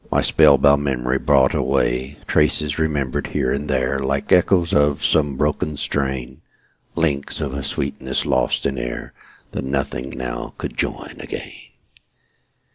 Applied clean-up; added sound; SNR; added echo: none; none; none; none.